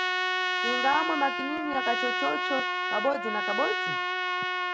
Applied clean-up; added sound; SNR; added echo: none; Trumpet; -3 dB; none.